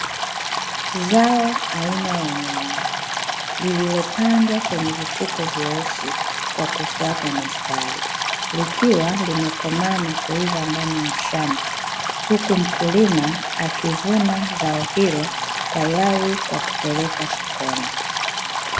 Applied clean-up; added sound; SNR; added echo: none; Stream; 2 dB; none.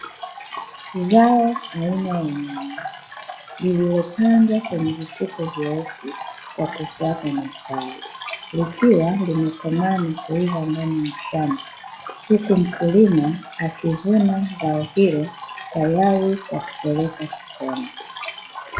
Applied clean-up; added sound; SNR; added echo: classical method log-MMSE.